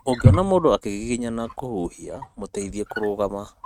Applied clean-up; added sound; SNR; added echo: neural mask model RNNoise.